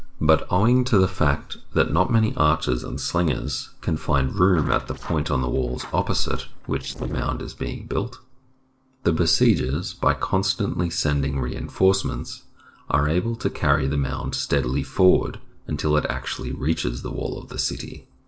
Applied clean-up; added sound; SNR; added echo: neural separator model SepFormer DNS4.